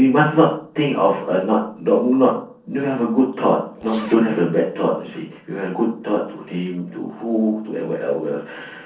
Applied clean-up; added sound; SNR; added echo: neural separator model SepFormer DNS4.